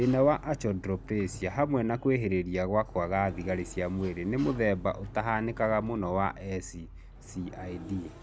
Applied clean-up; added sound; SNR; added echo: none; Sliding door; 19 dB; none.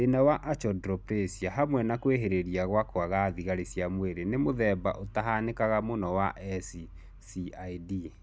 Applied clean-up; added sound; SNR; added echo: none; none; none; none.